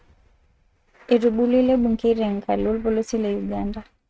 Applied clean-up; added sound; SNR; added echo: neural mask model RNNoise.